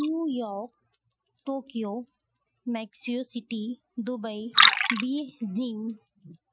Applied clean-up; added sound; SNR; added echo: classical method Wiener filter.